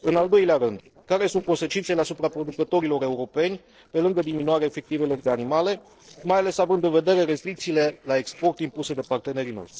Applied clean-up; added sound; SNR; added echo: neural separator model SepFormer DNS4.